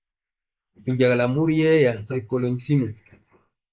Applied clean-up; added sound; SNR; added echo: neural mask model Resemble Enhance denoiser.